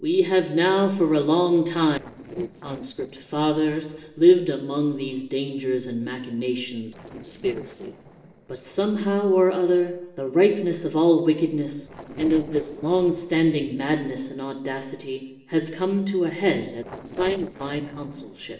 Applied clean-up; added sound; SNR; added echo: neural separator model SepFormer DNS4.